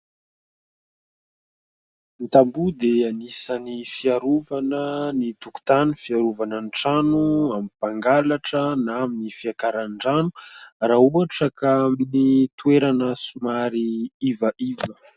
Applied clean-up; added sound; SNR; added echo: none; none; none; none.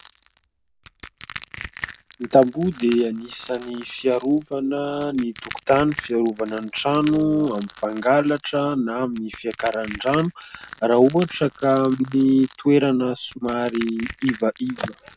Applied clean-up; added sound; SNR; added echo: none; Crushing; 18 dB; none.